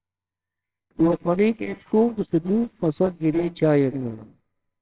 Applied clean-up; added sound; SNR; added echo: neural separator model SepFormer WHAMR!.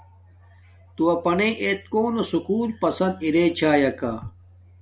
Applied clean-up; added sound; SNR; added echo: none; none; none; none.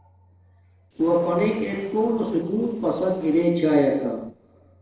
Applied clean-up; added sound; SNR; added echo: neural separator model SepFormer DNS4.